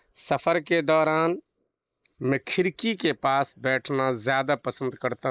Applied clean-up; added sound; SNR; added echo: neural mask model Resemble Enhance denoiser.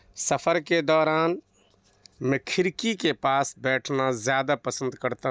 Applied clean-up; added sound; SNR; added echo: none; none; none; none.